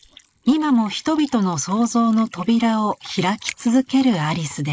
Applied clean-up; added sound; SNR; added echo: neural mask model Resemble Enhance denoiser.